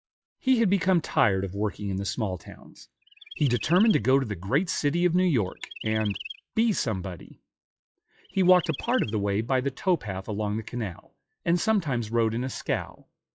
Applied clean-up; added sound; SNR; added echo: classical method log-MMSE.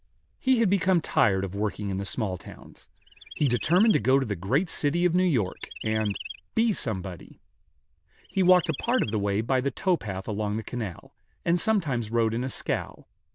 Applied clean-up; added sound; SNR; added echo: neural diffusion model UNIVERSE++.